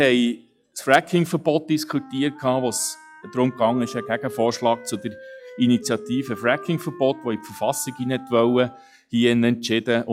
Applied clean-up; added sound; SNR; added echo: classical method log-MMSE.